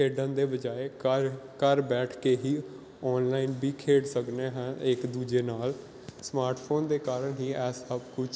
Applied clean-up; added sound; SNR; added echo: none; none; none; none.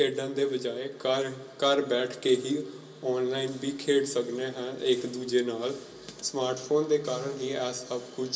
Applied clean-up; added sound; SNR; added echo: none; none; none; reverberation time 0.2 s.